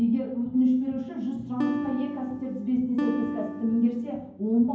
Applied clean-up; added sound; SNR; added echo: none; Acoustic guitar; 5 dB; reverberation time 0.9 s.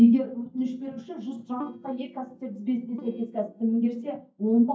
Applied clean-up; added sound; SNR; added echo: neural mask model DeepFilterNet 3.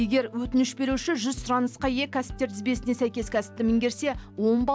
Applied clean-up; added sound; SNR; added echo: none; none; none; none.